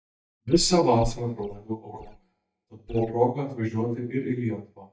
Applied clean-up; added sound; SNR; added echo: neural mask model DeepFilterNet 3.